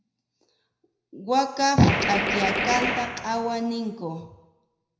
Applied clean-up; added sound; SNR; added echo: none; Gunshot, gunfire; 1 dB; reverberation time 0.8 s.